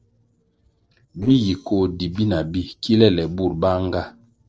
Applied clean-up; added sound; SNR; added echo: neural separator model SepFormer DNS4.